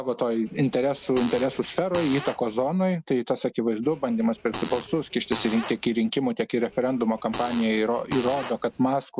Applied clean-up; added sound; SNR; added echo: none; Fart; 11 dB; none.